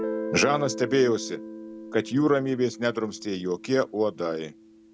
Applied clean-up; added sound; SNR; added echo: none; Guitar; 11 dB; none.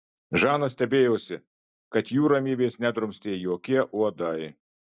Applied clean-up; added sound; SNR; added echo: none; none; none; none.